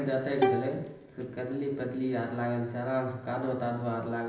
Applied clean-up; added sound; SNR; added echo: none; Bowed string instrument; 1 dB; reverberation time 0.9 s.